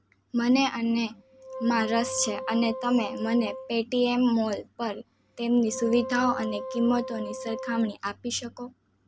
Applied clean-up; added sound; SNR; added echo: none; Wind instrument, woodwind instrument; 11 dB; none.